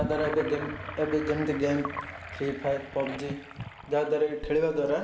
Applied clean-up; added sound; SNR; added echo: none; Sink (filling or washing) / Gurgling + Fireworks; 10 dB; none.